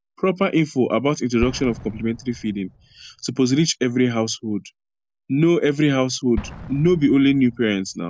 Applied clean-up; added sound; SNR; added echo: none; Explosion; 18 dB; none.